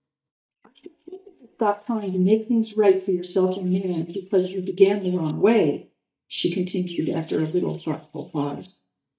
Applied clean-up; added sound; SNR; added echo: neural mask model DeepFilterNet 3.